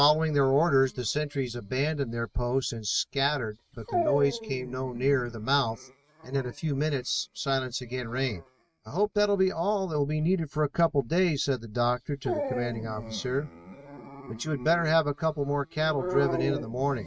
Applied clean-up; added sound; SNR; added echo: neural mask model RNNoise.